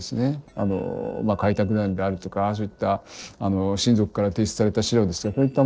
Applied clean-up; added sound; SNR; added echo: neural separator model SepFormer DNS4.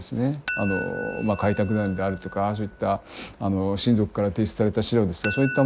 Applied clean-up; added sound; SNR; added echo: none; Chink, clink; 5 dB; none.